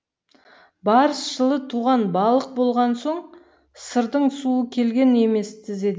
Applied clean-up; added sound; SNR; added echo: none; none; none; none.